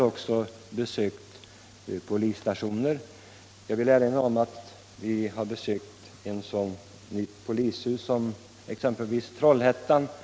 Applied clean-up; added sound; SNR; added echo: none; none; none; none.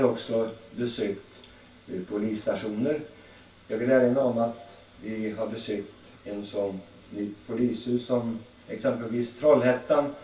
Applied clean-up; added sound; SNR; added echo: none; none; none; reverberation time 0.3 s.